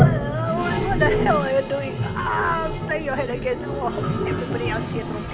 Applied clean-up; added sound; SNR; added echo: none; Toilet flush; -2 dB; none.